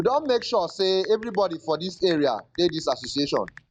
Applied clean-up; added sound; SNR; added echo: neural mask model DeepFilterNet 3.